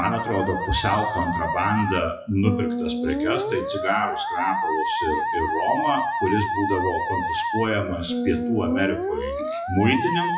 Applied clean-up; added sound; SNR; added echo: classical method WPE with log-MMSE.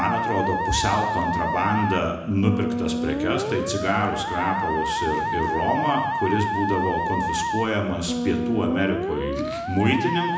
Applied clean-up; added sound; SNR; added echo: none; Musical instrument; 2 dB; reverberation time 0.9 s.